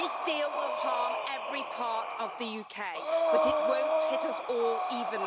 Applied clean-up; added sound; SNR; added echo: none; Breathing; -4 dB; none.